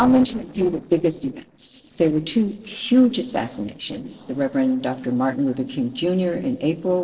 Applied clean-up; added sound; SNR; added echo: neural separator model SepFormer DNS4.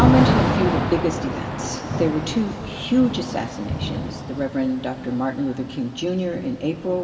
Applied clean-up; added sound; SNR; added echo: none; Thunder / Rain; 1 dB; reverberation time 2.3 s.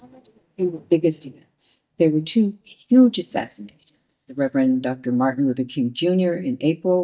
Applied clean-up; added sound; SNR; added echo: neural mask model DeepFilterNet 3.